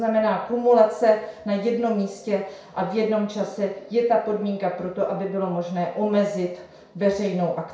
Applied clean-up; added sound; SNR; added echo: none; none; none; reverberation time 0.6 s.